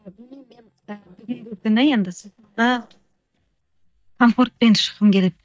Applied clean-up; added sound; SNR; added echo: neural mask model DeepFilterNet 3.